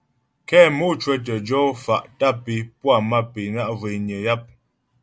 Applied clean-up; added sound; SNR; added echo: none; none; none; none.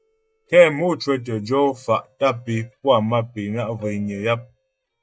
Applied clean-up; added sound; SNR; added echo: neural mask model DeepFilterNet 3.